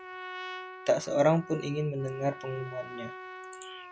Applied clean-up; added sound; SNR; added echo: none; Trumpet; 12 dB; none.